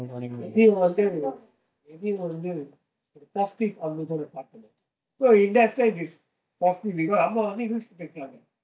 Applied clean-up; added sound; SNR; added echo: neural mask model DeepFilterNet 3.